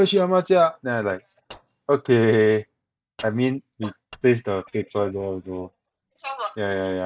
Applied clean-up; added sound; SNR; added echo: neural mask model DeepFilterNet 3.